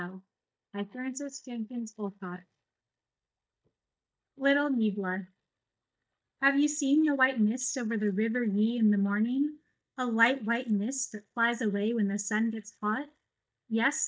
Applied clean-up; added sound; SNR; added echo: neural mask model DeepFilterNet 3.